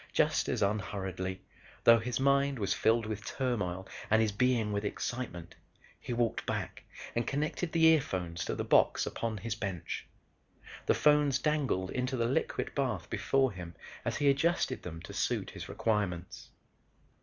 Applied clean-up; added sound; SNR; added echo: none; none; none; none.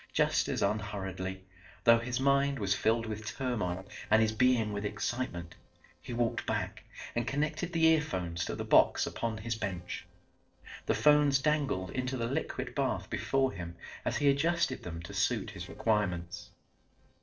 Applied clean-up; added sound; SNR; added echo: neural separator model SepFormer DNS4.